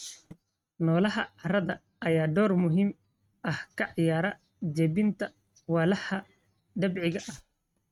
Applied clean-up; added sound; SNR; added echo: neural mask model RNNoise.